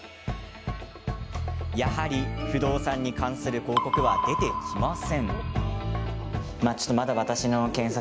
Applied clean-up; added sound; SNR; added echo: none; none; none; none.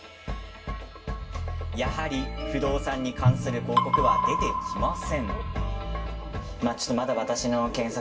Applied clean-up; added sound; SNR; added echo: none; Drum; 8 dB; reverberation time 0.1 s.